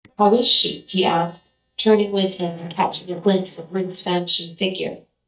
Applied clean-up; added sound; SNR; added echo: neural mask model DeepFilterNet 3.